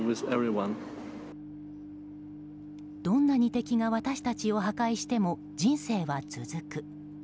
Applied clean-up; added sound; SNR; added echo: none; Microwave oven; 13 dB; none.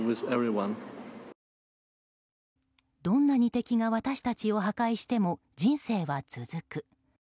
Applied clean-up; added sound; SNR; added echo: none; none; none; none.